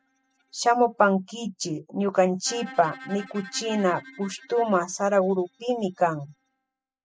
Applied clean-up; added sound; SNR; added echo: classical method spectral subtraction.